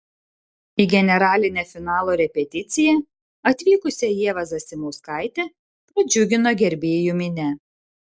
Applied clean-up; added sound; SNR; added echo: none; none; none; none.